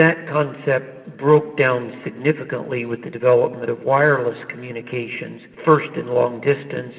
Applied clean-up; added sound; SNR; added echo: none; none; none; reverberation time 2.2 s.